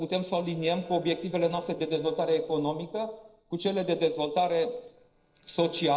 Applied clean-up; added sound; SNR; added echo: neural separator model SepFormer DNS4.